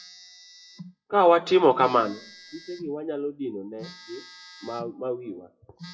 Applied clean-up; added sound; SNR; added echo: classical method WPE with log-MMSE.